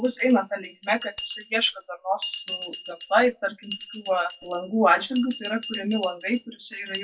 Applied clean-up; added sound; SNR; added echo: classical method WPE with log-MMSE.